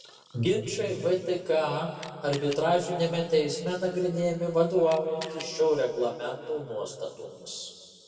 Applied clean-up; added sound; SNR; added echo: none; Camera; 17 dB; reverberation time 2.3 s.